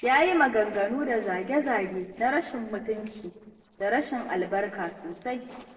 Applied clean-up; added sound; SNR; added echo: neural separator model SepFormer DNS4.